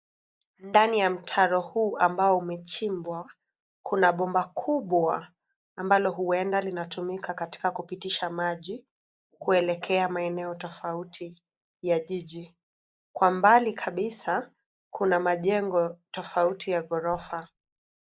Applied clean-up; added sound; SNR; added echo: neural mask model Resemble Enhance denoiser.